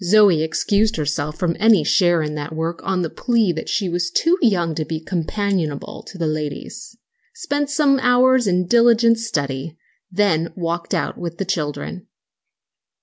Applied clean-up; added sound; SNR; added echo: none; none; none; none.